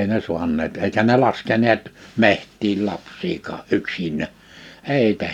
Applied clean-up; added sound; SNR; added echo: none; none; none; none.